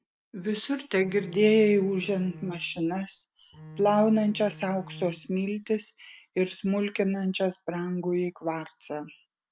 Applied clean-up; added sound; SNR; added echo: none; Bowed string instrument; 18 dB; none.